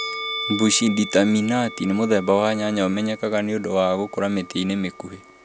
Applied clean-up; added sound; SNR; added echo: none; Musical instrument; 13 dB; none.